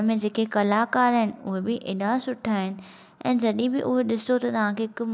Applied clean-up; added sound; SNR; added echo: none; none; none; none.